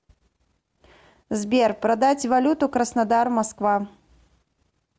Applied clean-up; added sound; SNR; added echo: none; none; none; none.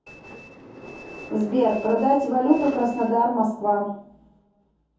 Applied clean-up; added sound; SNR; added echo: none; Train; 17 dB; reverberation time 0.6 s.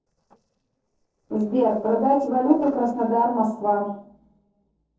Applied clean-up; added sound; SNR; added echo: neural separator model SepFormer DNS4.